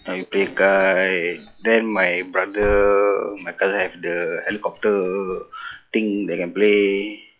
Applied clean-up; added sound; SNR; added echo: classical method log-MMSE.